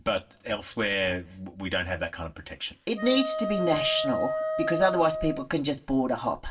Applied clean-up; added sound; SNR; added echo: none; Wind instrument, woodwind instrument; 3 dB; reverberation time 0.2 s.